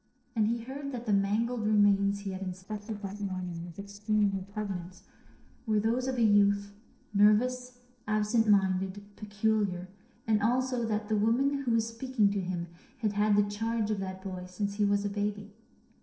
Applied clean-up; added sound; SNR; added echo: neural separator model SepFormer DNS4.